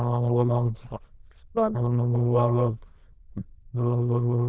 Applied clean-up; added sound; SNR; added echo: neural diffusion model UNIVERSE++.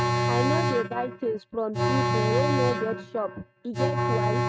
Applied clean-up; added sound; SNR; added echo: neural mask model RNNoise.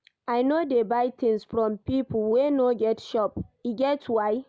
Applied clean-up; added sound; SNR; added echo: none; none; none; none.